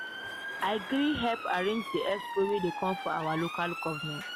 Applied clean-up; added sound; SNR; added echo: none; Motor vehicle (road) / Siren; 7 dB; none.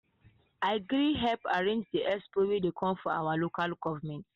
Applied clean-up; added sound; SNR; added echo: none; none; none; none.